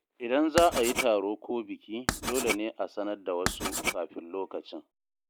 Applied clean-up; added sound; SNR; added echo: none; Writing; 5 dB; none.